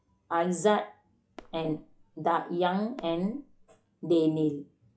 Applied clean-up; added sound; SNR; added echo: classical method log-MMSE.